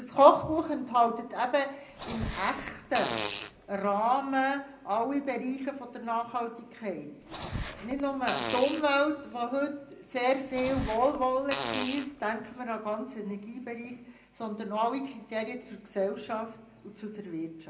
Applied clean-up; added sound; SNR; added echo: none; Fart; 8 dB; reverberation time 0.5 s.